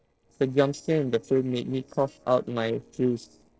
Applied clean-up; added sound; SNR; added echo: neural separator model SepFormer DNS4.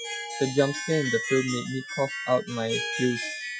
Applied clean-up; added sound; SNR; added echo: classical method Wiener filter.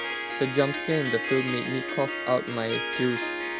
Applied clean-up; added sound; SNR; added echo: none; Harp; 3 dB; none.